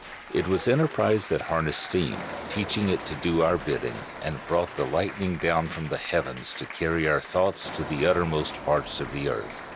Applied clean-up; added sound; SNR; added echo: none; Engine + Applause; 12 dB; none.